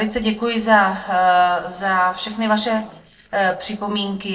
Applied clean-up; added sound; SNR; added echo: neural separator model SepFormer DNS4.